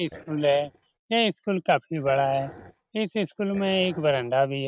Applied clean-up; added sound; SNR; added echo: neural mask model RNNoise.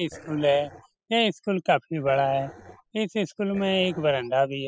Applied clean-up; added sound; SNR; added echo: classical method spectral subtraction.